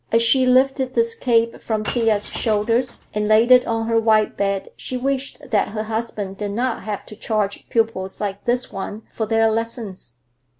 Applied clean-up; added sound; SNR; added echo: none; Shatter / Crushing; 17 dB; none.